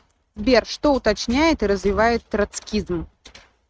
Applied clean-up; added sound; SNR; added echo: neural mask model RNNoise.